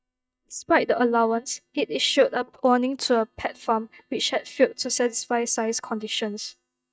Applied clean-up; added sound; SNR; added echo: neural mask model DeepFilterNet 3.